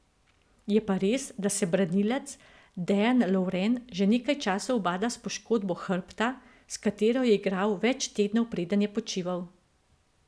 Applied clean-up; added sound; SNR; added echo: none; none; none; none.